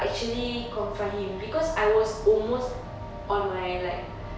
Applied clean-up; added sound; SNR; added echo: none; none; none; none.